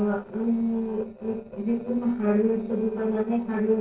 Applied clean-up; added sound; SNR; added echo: neural separator model SepFormer DNS4.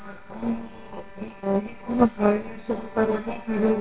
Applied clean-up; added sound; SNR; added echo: neural separator model SepFormer WHAMR!.